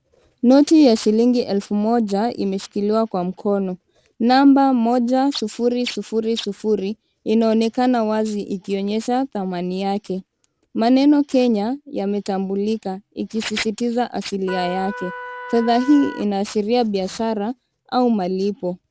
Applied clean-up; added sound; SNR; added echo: none; Trumpet; 13 dB; none.